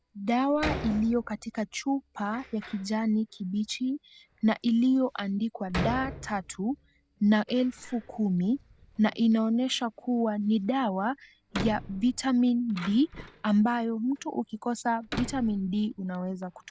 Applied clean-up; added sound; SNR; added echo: none; Door; 14 dB; none.